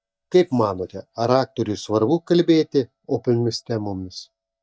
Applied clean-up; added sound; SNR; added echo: neural mask model DeepFilterNet 3.